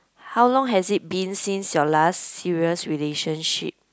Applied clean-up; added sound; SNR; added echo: none; none; none; none.